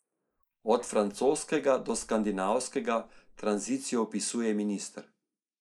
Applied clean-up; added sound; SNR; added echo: neural mask model Resemble Enhance denoiser.